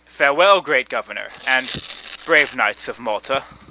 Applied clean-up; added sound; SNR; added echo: none; Tearing; 15 dB; none.